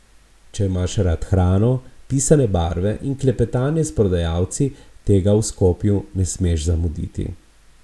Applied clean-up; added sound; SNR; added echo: none; none; none; none.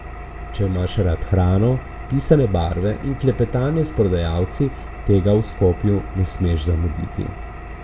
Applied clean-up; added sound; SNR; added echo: none; Engine; 12 dB; none.